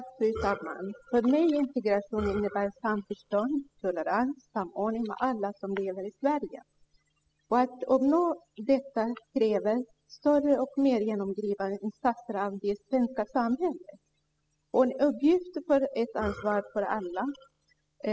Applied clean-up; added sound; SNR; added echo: classical method spectral subtraction.